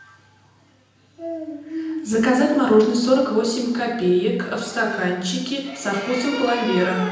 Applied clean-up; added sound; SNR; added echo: none; none; none; reverberation time 0.9 s.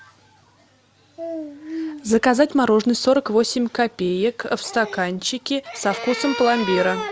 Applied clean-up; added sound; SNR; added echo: none; none; none; none.